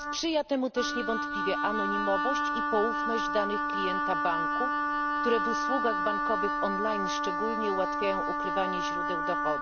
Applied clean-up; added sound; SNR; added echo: none; Wind instrument, woodwind instrument; -2 dB; none.